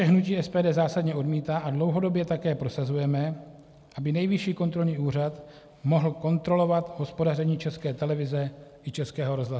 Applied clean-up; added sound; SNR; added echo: none; none; none; none.